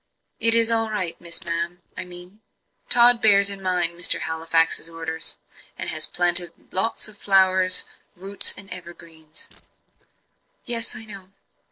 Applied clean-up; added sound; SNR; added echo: neural separator model SepFormer DNS4.